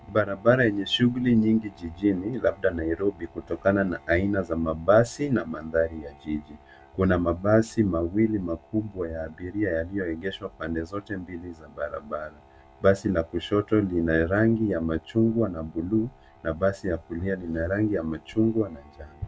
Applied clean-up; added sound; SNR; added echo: none; none; none; none.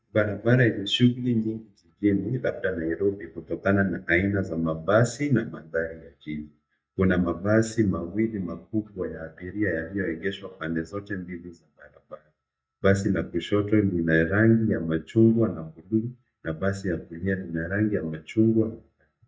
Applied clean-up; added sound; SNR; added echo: neural mask model DeepFilterNet 3.